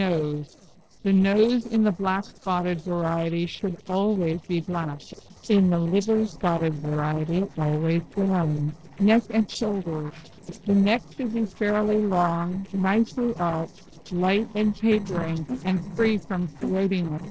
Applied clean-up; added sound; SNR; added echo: neural separator model SepFormer DNS4.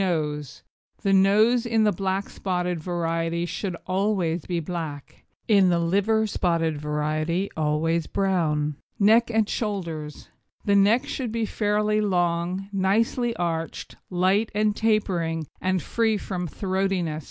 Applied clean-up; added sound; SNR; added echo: none; none; none; none.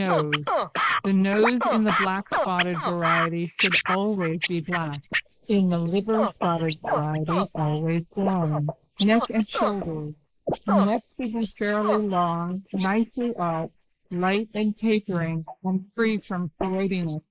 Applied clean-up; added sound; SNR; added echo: neural mask model Resemble Enhance denoiser.